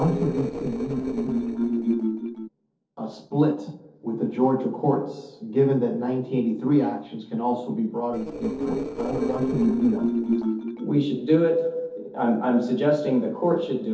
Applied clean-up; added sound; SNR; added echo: neural separator model SepFormer DNS4.